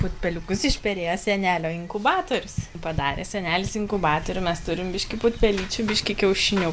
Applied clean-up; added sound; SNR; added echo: none; none; none; none.